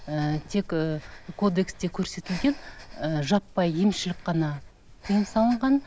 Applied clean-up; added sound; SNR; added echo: none; Breathing; 16 dB; none.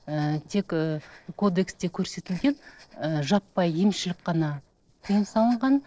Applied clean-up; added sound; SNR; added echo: neural separator model SepFormer DNS4.